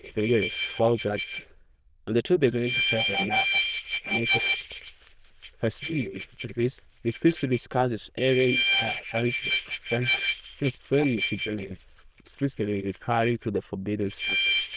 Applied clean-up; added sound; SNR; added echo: neural diffusion model UNIVERSE++.